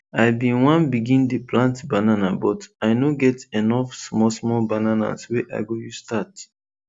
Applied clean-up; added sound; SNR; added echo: none; none; none; none.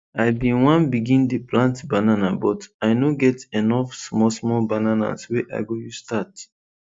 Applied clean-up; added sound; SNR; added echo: neural mask model DeepFilterNet 3.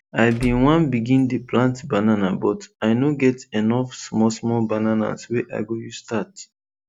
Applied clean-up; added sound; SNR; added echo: none; Door / Car; 15 dB; none.